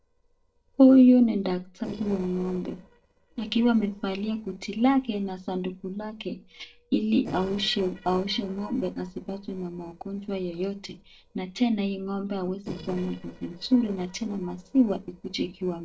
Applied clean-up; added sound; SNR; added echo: neural separator model SepFormer DNS4.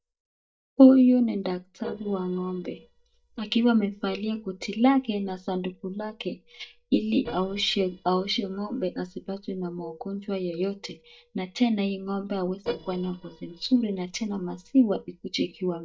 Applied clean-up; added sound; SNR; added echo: neural mask model DeepFilterNet 3.